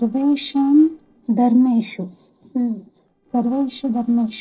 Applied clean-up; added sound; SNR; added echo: neural separator model SepFormer DNS4.